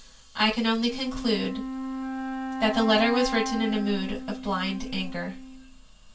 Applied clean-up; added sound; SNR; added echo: none; Wind instrument, woodwind instrument; 7 dB; reverberation time 0.2 s.